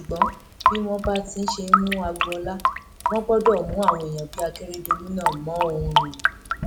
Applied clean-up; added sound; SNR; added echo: none; Drip / Sink (filling or washing) / Water tap, faucet; -1 dB; none.